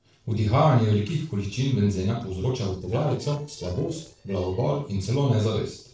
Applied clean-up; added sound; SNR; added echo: neural separator model SepFormer DNS4.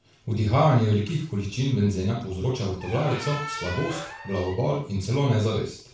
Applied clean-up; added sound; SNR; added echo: none; Squeak; 13 dB; reverberation time 0.4 s.